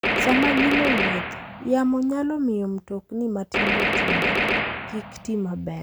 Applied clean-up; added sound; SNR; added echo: none; Gunshot, gunfire; -1 dB; none.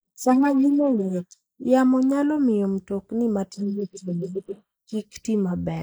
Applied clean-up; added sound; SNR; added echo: neural mask model Resemble Enhance denoiser.